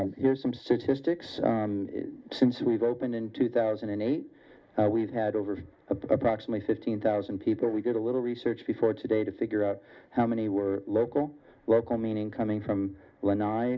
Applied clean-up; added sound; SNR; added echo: neural mask model Resemble Enhance denoiser.